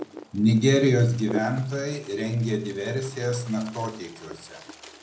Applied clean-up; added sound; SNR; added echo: none; Wind; 16 dB; reverberation time 0.5 s.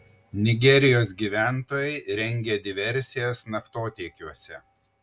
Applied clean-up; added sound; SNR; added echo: none; none; none; none.